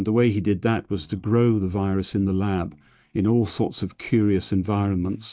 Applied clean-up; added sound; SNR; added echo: neural mask model DeepFilterNet 3.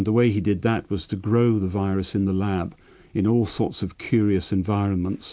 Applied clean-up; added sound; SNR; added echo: none; none; none; none.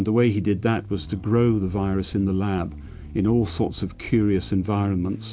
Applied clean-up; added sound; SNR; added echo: none; Bass guitar; 15 dB; none.